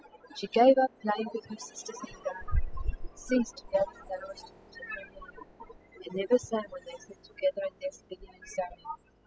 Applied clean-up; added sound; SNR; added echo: classical method spectral subtraction.